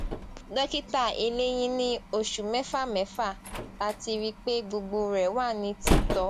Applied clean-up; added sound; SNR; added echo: none; Slam; 4 dB; none.